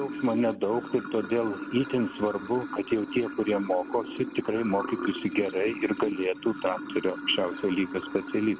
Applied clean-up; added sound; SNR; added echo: none; Sink (filling or washing) / Water; 9 dB; none.